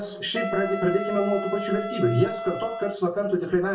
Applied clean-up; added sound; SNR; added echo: none; Wind instrument, woodwind instrument; 7 dB; reverberation time 0.3 s.